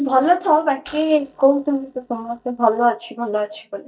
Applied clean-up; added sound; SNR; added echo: neural mask model DeepFilterNet 3.